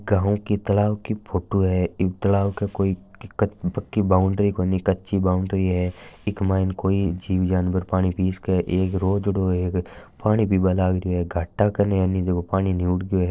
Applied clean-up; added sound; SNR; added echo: neural separator model SepFormer DNS4.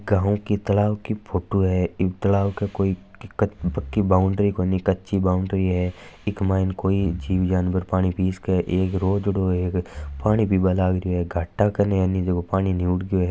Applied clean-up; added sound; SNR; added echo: none; Breathing; 19 dB; none.